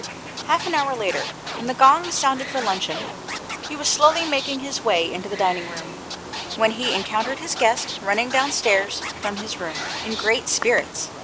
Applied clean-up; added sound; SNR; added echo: none; Wild animals + Scratching (performance technique); 9 dB; none.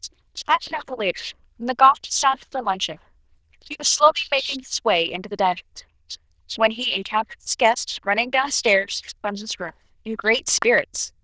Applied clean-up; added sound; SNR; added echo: neural diffusion model UNIVERSE++.